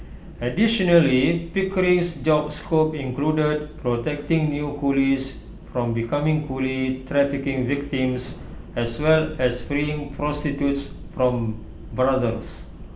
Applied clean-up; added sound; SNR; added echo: none; Thunder; 18 dB; none.